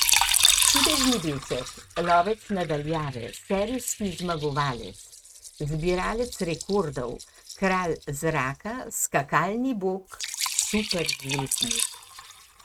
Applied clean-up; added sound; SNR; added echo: neural mask model RNNoise.